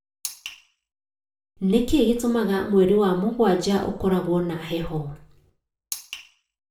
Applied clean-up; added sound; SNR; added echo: none; none; none; reverberation time 0.4 s.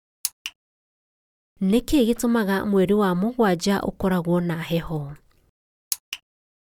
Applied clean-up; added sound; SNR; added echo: none; none; none; none.